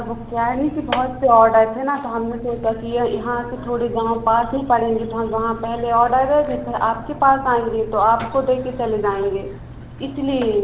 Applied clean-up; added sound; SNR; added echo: none; Mechanisms; 15 dB; none.